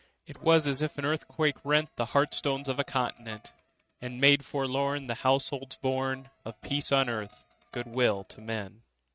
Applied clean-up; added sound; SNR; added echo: neural mask model RNNoise.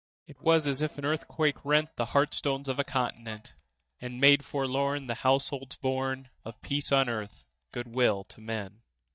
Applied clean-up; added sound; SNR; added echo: neural mask model DeepFilterNet 3.